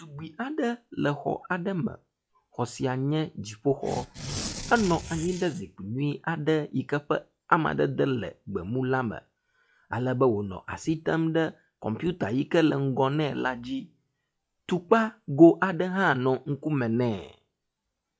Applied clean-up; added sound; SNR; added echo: classical method log-MMSE.